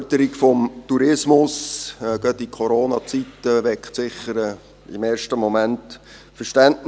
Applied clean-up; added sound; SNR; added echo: none; none; none; none.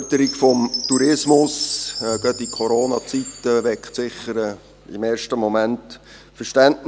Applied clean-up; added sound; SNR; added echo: none; Chime; 12 dB; none.